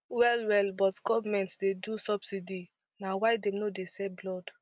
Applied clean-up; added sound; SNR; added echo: none; none; none; none.